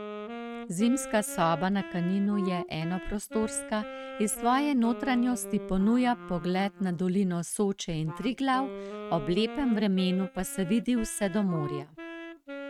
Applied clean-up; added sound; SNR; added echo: neural mask model RNNoise.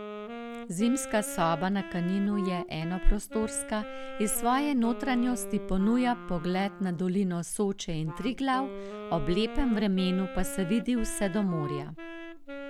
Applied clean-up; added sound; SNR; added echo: none; Wind instrument, woodwind instrument; 12 dB; none.